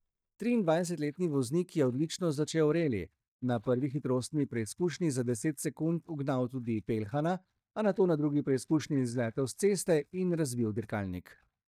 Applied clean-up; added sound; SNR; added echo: neural mask model DeepFilterNet 3.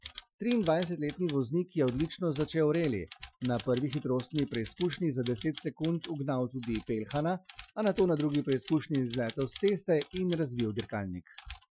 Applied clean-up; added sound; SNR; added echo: classical method Wiener filter.